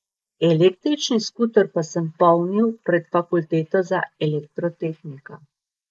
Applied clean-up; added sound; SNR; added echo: neural mask model Resemble Enhance denoiser.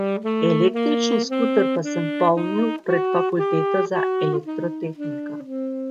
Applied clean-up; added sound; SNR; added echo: none; Wind instrument, woodwind instrument; 0 dB; none.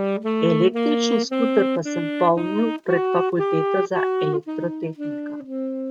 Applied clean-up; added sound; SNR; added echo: neural mask model RNNoise.